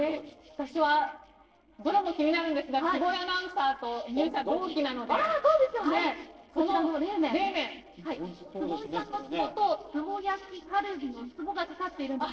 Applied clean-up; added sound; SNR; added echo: neural separator model SepFormer DNS4.